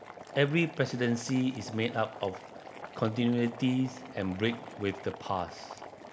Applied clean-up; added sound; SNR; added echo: none; Boiling; 14 dB; reverberation time 1.3 s.